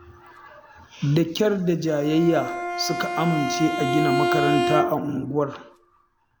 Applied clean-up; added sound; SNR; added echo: none; Bowed string instrument; 4 dB; none.